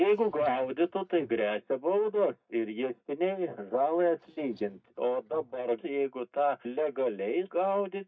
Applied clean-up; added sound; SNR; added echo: neural mask model DeepFilterNet 3.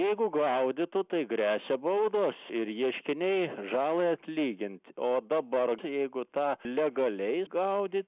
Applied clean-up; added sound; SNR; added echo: none; none; none; none.